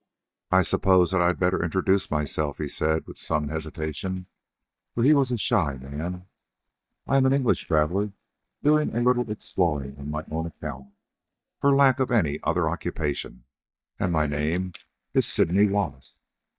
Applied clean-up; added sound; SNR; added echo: neural mask model DeepFilterNet 3.